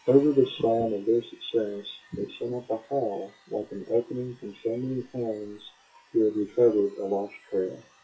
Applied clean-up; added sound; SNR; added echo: classical method WPE with log-MMSE.